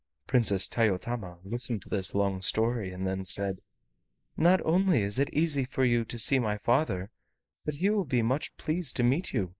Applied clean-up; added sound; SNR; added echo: neural mask model Resemble Enhance denoiser.